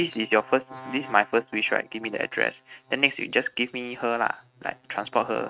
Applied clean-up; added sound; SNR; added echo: neural mask model RNNoise.